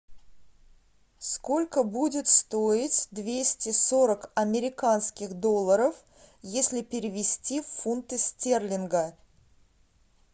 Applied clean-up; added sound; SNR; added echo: none; none; none; none.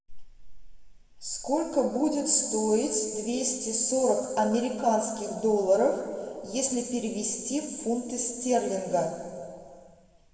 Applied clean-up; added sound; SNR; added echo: none; none; none; reverberation time 2.1 s.